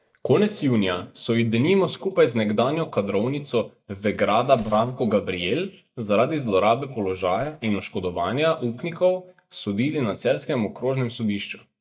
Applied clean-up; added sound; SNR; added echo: neural mask model DeepFilterNet 3.